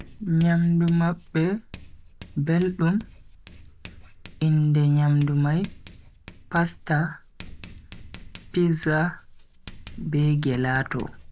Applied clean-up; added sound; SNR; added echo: none; Writing; 18 dB; none.